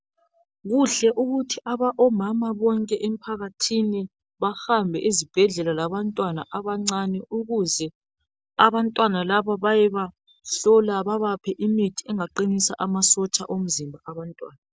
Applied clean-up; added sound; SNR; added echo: none; none; none; none.